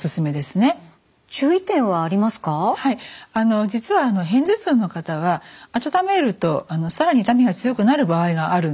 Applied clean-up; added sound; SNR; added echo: none; none; none; none.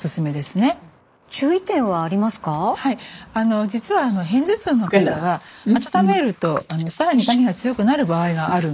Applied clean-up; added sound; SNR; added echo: neural mask model Resemble Enhance denoiser.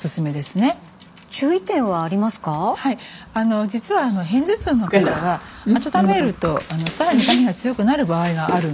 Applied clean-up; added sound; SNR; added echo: none; Bicycle; 6 dB; none.